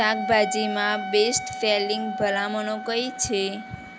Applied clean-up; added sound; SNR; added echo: none; Wind instrument, woodwind instrument; 8 dB; none.